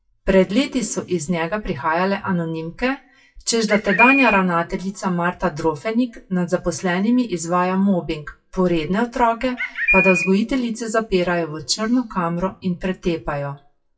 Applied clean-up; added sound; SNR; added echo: classical method WPE with log-MMSE.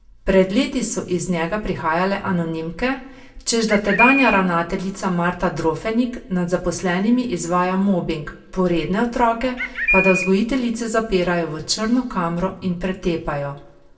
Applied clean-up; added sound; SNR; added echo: none; Bird; 0 dB; reverberation time 0.2 s.